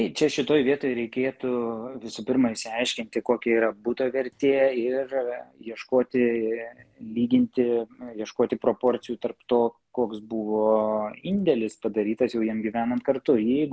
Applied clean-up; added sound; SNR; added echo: none; none; none; none.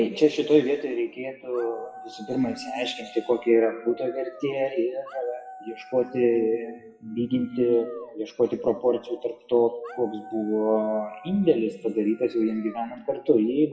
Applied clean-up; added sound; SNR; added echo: classical method WPE with log-MMSE.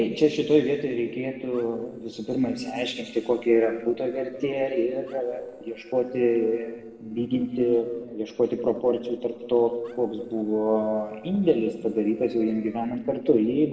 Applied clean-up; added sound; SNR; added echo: neural separator model SepFormer DNS4.